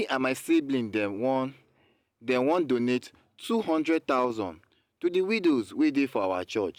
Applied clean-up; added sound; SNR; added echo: none; none; none; none.